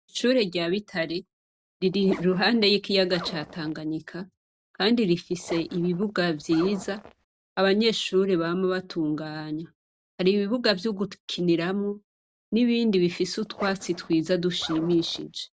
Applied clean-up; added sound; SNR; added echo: none; Zipper (clothing); 17 dB; none.